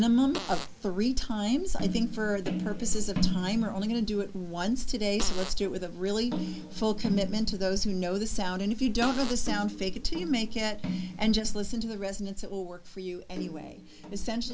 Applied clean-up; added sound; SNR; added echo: none; Fart; 12 dB; none.